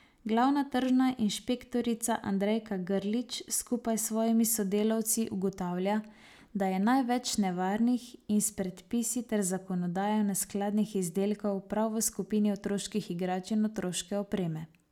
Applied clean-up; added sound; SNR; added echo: none; none; none; none.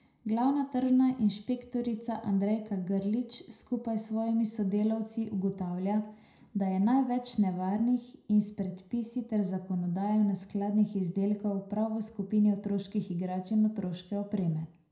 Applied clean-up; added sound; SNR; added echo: none; none; none; reverberation time 0.4 s.